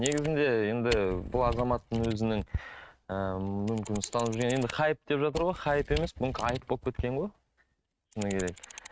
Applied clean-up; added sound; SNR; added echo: neural mask model RNNoise.